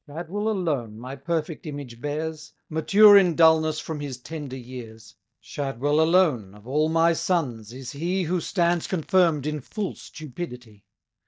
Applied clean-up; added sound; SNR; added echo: neural mask model DeepFilterNet 3.